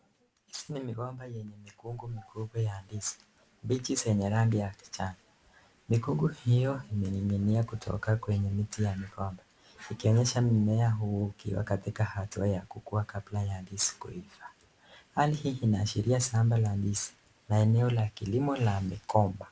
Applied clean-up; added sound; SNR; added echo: none; none; none; none.